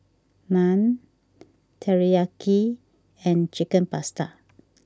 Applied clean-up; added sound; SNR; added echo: none; none; none; none.